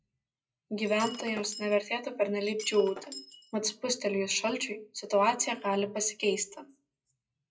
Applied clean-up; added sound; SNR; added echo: classical method WPE with log-MMSE.